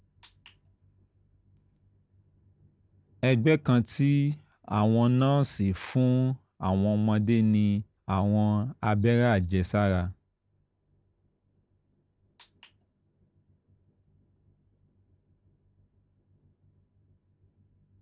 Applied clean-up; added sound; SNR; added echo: none; none; none; none.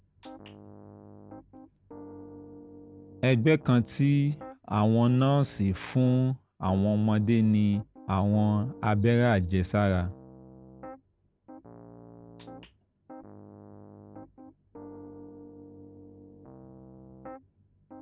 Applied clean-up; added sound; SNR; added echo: none; Piano; 19 dB; none.